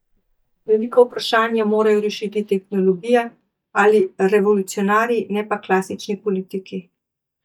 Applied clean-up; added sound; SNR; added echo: neural mask model DeepFilterNet 3.